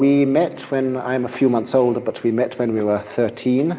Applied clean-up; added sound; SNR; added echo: none; none; none; none.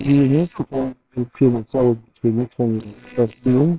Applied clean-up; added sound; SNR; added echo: neural separator model SepFormer WHAMR!.